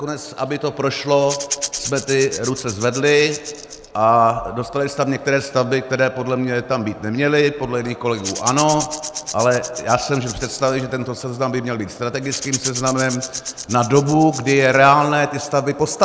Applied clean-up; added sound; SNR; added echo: none; Rattle / Rattle (instrument); 11 dB; none.